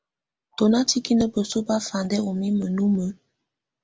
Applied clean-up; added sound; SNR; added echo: none; none; none; none.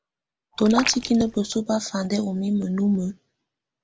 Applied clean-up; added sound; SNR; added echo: none; Raindrop; 8 dB; none.